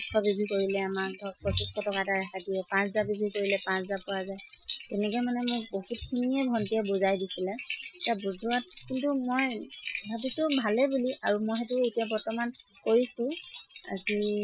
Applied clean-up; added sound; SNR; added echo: classical method Wiener filter.